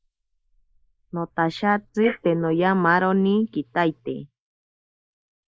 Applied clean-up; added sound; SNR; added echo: neural mask model Resemble Enhance denoiser.